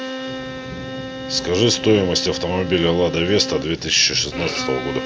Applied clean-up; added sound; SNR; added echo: none; Bowed string instrument; 9 dB; none.